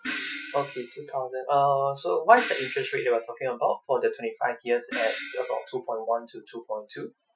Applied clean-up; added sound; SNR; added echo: classical method Wiener filter.